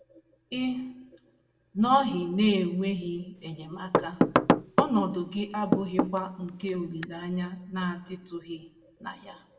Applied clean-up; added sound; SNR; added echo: none; Knock / Wood; -2 dB; reverberation time 0.7 s.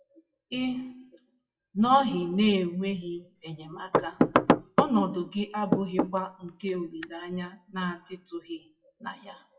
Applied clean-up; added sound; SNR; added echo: classical method WPE with log-MMSE.